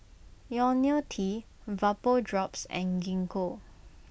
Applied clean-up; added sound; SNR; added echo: none; none; none; none.